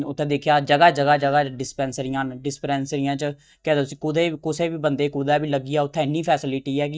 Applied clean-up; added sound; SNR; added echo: neural mask model DeepFilterNet 3.